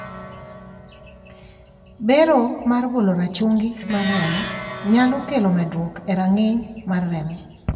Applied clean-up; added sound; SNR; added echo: none; Plucked string instrument; 12 dB; reverberation time 1.4 s.